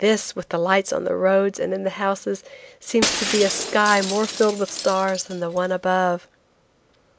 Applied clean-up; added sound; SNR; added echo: none; Shatter; 8 dB; none.